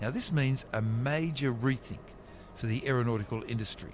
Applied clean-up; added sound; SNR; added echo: none; Train; 19 dB; none.